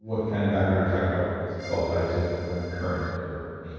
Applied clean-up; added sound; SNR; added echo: none; Accordion; 19 dB; reverberation time 2.2 s.